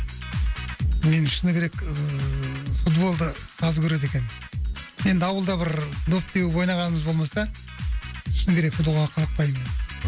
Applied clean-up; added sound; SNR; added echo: none; none; none; none.